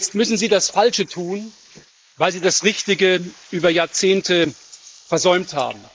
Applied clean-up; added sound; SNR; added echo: neural mask model Resemble Enhance denoiser.